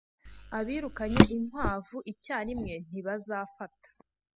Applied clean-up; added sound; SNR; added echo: classical method spectral subtraction.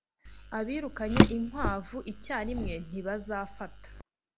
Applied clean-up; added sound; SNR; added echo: none; Drawer open or close; -4 dB; none.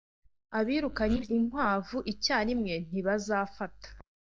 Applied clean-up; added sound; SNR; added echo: neural mask model DeepFilterNet 3.